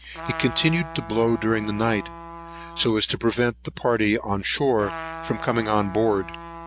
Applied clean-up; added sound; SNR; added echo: none; Trumpet; 14 dB; none.